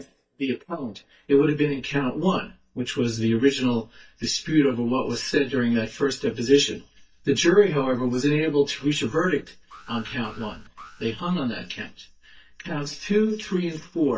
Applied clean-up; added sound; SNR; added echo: neural mask model DeepFilterNet 3.